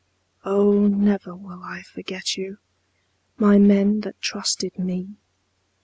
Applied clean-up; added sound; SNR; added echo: none; none; none; none.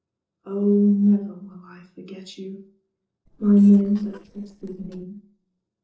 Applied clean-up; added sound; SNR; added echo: neural separator model SepFormer DNS4.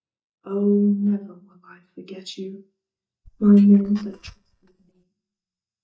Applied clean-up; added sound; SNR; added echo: neural mask model DeepFilterNet 3.